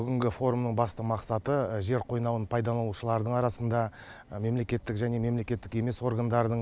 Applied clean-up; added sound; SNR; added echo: none; none; none; none.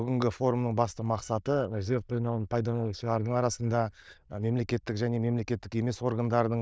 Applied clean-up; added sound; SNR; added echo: neural diffusion model UNIVERSE++.